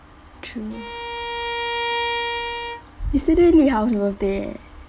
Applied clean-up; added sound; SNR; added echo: none; Bowed string instrument; 5 dB; none.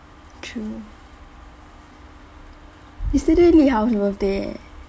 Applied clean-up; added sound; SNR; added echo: none; none; none; none.